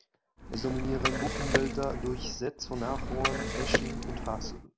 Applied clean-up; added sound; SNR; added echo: none; Liquid; -2 dB; none.